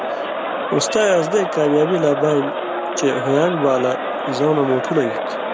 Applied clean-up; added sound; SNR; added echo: none; Crowd; 4 dB; none.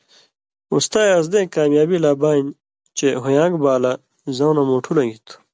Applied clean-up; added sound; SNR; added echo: none; none; none; none.